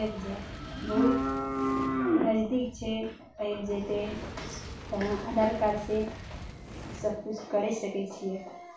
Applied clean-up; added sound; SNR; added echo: none; Fire; 13 dB; reverberation time 0.3 s.